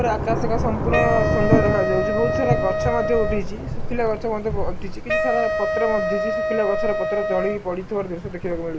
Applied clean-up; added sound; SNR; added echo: none; Wind instrument, woodwind instrument + Thunder / Rain; -2 dB; none.